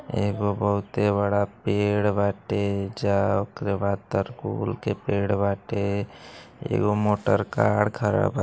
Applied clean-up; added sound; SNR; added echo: none; none; none; none.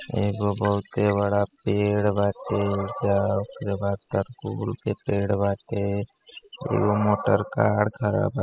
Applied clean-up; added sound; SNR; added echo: classical method spectral subtraction.